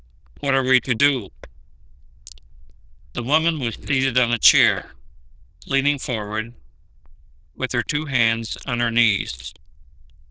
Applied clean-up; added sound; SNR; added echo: neural diffusion model UNIVERSE++.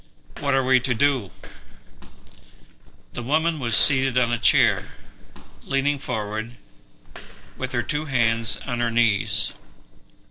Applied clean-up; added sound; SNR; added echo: neural separator model SepFormer DNS4.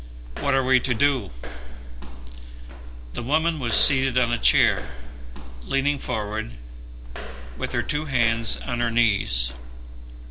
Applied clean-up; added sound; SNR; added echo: none; Walk, footsteps; 7 dB; none.